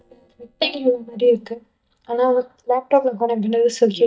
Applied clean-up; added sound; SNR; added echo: neural mask model DeepFilterNet 3.